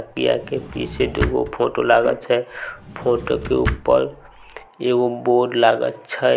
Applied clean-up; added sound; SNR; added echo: none; Drawer open or close; 10 dB; none.